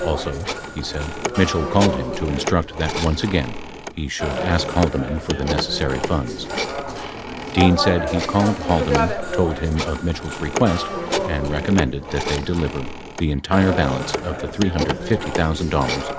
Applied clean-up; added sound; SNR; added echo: none; Telephone; 4 dB; none.